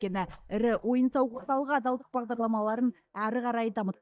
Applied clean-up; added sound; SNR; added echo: neural mask model DeepFilterNet 3.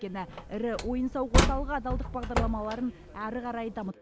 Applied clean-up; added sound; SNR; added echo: none; Slam; -2 dB; none.